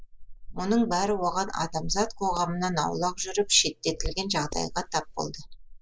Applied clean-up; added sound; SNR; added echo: neural mask model Resemble Enhance denoiser.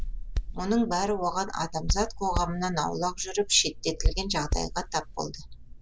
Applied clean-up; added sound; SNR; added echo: none; Hands; 3 dB; none.